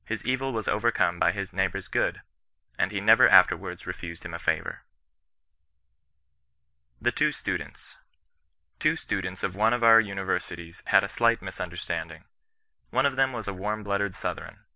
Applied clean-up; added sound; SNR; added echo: none; none; none; none.